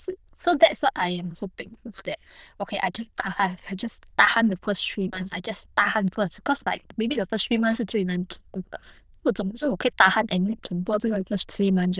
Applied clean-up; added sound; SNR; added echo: neural diffusion model UNIVERSE++.